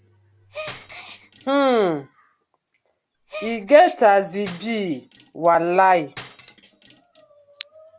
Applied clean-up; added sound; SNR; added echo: none; Gasp + Cutlery, silverware; 19 dB; none.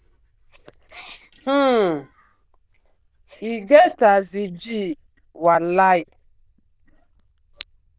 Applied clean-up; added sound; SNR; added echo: neural diffusion model UNIVERSE++.